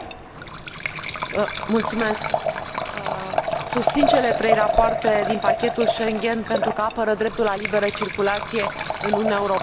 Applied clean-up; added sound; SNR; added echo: none; Liquid; 1 dB; none.